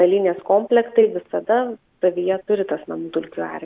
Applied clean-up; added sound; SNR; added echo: none; none; none; none.